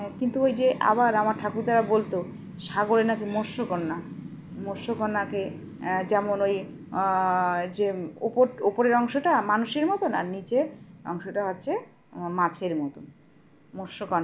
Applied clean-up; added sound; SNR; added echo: none; none; none; none.